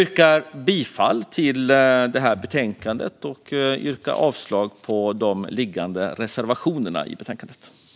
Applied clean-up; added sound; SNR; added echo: none; none; none; none.